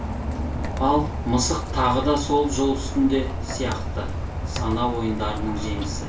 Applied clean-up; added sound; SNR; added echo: none; Rain; 3 dB; reverberation time 0.3 s.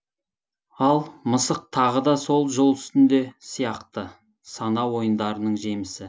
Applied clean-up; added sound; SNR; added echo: none; none; none; none.